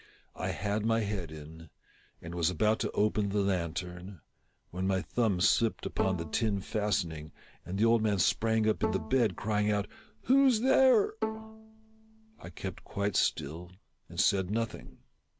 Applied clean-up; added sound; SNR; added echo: none; Bowed string instrument; 11 dB; none.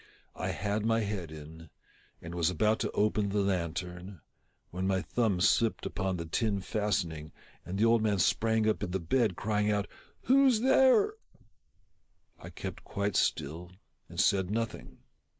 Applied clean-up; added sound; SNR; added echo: neural mask model Resemble Enhance denoiser.